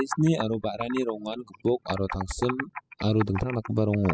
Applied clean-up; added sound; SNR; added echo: classical method spectral subtraction.